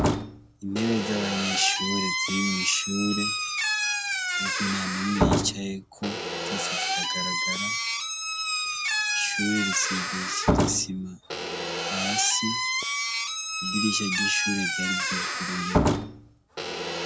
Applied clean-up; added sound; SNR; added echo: none; Squeak / Slam; -4 dB; none.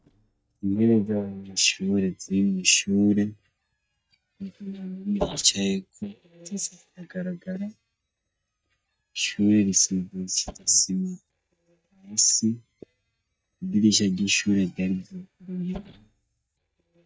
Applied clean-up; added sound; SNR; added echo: neural mask model DeepFilterNet 3.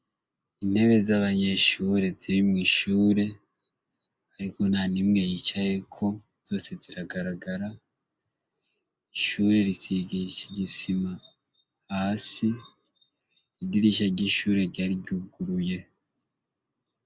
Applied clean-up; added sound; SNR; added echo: none; none; none; none.